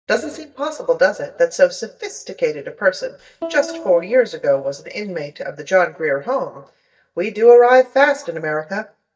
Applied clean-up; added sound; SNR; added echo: neural mask model DeepFilterNet 3.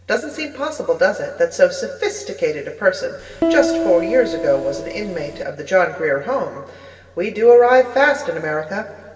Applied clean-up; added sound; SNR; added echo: none; Piano; 4 dB; reverberation time 2.1 s.